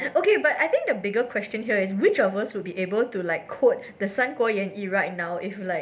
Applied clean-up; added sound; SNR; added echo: none; none; none; none.